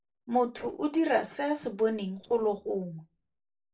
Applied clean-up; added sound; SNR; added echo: neural separator model SepFormer DNS4.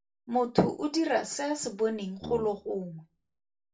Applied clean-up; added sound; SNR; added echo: none; Brass instrument; 14 dB; reverberation time 0.2 s.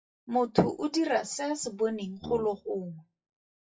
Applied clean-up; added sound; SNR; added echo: classical method WPE with log-MMSE.